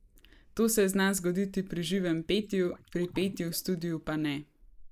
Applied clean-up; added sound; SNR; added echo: neural mask model Resemble Enhance denoiser.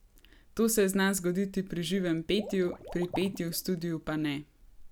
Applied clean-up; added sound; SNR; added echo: none; Liquid; 17 dB; none.